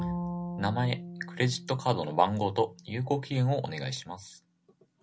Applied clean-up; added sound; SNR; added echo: none; Bowed string instrument; 10 dB; none.